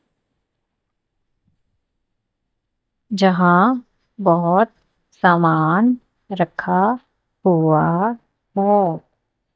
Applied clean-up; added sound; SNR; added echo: neural mask model DeepFilterNet 3.